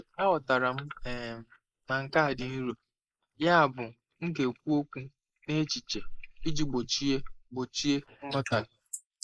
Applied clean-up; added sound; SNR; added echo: neural mask model Resemble Enhance denoiser.